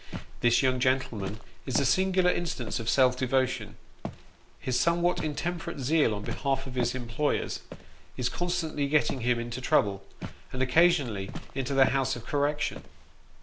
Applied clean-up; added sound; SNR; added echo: none; Walk, footsteps; 16 dB; none.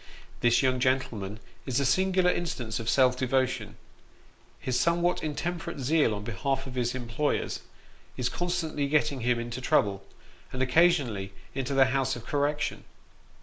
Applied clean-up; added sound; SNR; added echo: none; none; none; none.